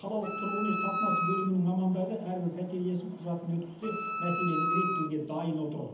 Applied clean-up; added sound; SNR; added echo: none; Wind instrument, woodwind instrument; 1 dB; reverberation time 0.8 s.